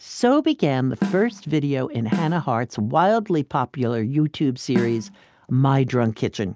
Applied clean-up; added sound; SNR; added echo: none; Snare drum; 5 dB; none.